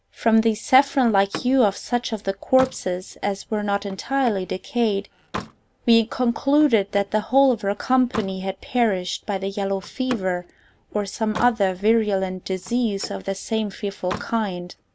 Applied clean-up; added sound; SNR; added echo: none; Slam; 18 dB; none.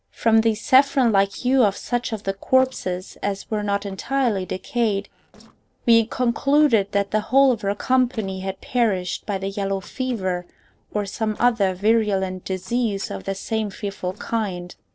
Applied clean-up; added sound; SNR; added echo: neural separator model SepFormer DNS4.